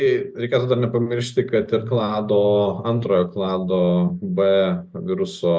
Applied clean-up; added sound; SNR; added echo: neural mask model Resemble Enhance denoiser.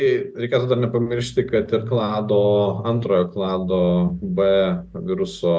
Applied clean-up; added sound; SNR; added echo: none; Engine starting / Car; 17 dB; none.